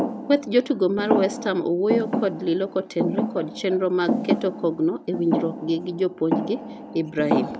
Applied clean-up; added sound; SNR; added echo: none; Thump, thud; 4 dB; none.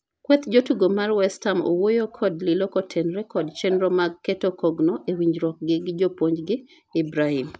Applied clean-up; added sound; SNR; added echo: none; none; none; none.